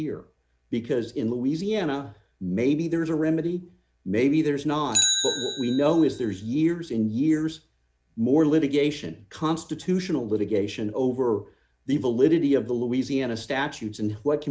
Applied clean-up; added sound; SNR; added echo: none; Bicycle; 12 dB; none.